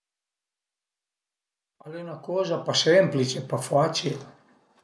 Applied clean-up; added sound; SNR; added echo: none; none; none; none.